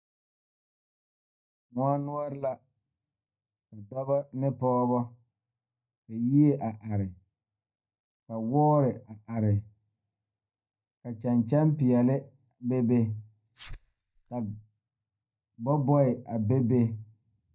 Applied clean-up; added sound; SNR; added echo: neural mask model DeepFilterNet 3.